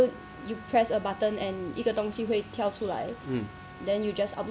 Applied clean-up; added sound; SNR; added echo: none; Guitar + Trumpet; 18 dB; none.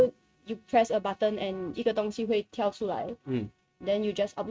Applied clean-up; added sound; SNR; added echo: neural mask model RNNoise.